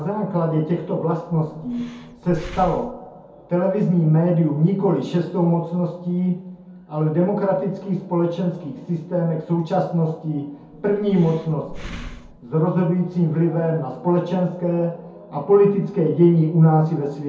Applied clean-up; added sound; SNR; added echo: none; Breathing; 17 dB; reverberation time 0.6 s.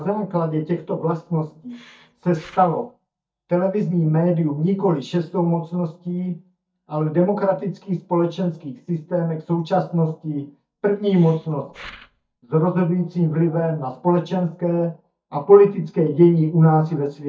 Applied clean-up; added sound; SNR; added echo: neural mask model DeepFilterNet 3.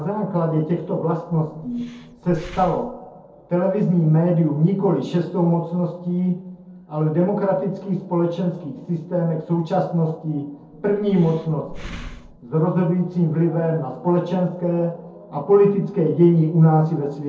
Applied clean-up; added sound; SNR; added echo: neural separator model SepFormer DNS4.